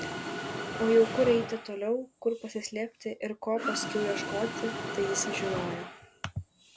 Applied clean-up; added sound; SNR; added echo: none; Mechanisms; 6 dB; none.